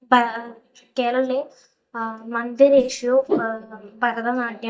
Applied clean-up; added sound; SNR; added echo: neural mask model DeepFilterNet 3.